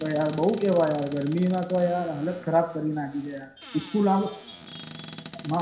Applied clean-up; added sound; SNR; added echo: none; Squeak / Cupboard open or close; 17 dB; reverberation time 0.5 s.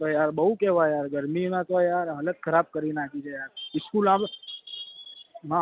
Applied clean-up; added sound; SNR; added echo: none; none; none; none.